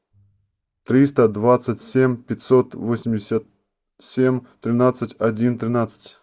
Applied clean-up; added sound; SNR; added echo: none; none; none; none.